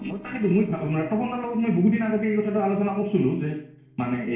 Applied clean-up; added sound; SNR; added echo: neural separator model SepFormer DNS4.